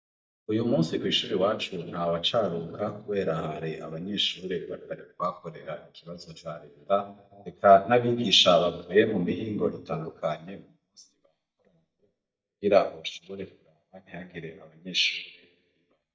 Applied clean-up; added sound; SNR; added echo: neural mask model DeepFilterNet 3.